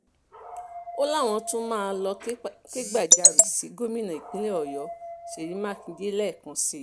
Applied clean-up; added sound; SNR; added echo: none; Dog; 16 dB; none.